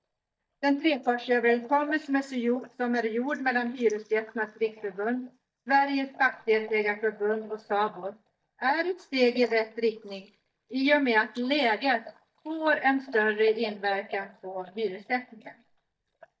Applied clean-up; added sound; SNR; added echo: neural mask model DeepFilterNet 3.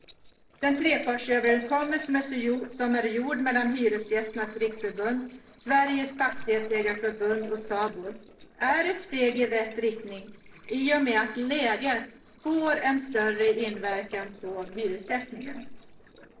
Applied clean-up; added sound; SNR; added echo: neural separator model SepFormer DNS4.